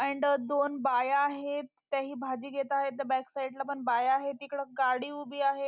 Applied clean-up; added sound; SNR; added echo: none; none; none; none.